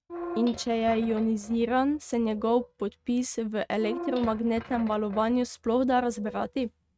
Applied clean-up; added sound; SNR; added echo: neural mask model RNNoise.